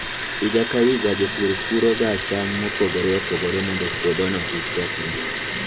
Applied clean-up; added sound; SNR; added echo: none; Liquid; 4 dB; none.